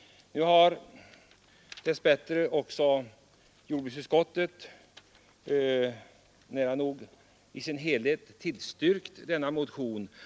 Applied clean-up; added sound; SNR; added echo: none; none; none; none.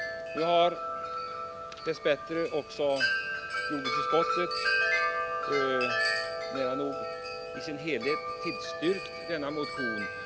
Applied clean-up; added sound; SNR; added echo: none; Wind chime; 0 dB; none.